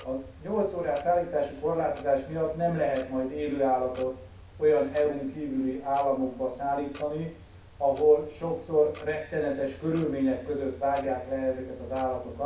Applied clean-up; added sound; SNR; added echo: none; Clock; 19 dB; reverberation time 0.6 s.